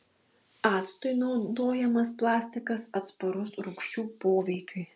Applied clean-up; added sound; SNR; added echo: none; none; none; none.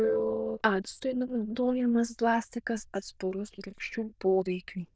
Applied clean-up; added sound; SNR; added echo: neural diffusion model UNIVERSE++.